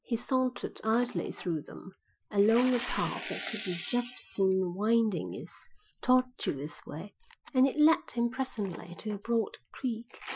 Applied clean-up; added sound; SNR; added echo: classical method Wiener filter.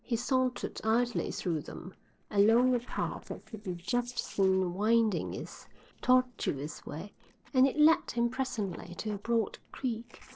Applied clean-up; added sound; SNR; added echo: neural separator model SepFormer DNS4.